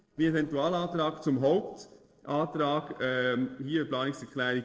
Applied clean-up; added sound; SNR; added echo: neural separator model SepFormer DNS4.